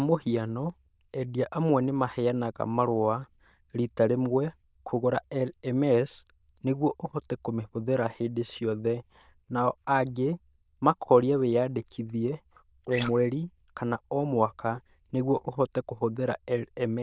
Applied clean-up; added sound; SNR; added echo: neural diffusion model UNIVERSE++.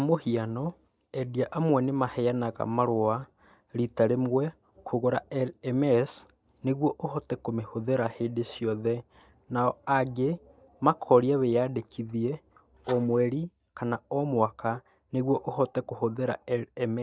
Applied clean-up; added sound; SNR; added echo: neural mask model DeepFilterNet 3.